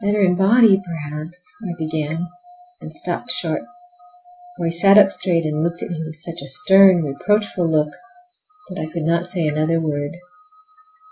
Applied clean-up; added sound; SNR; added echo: none; none; none; none.